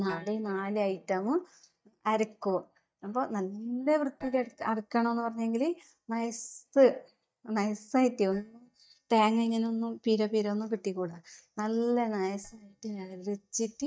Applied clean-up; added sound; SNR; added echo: neural mask model DeepFilterNet 3.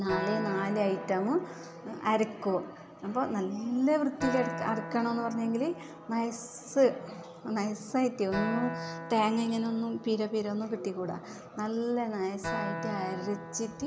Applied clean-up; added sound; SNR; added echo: none; Acoustic guitar; 10 dB; none.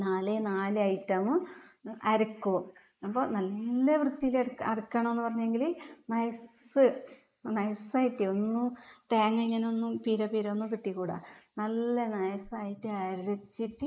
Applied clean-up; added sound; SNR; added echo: neural mask model Resemble Enhance denoiser.